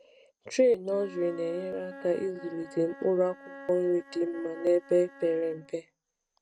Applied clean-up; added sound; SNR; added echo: neural mask model RNNoise.